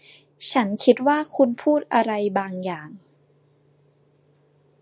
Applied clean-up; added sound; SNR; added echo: none; none; none; none.